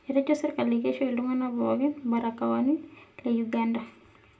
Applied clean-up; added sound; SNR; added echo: none; none; none; reverberation time 0.2 s.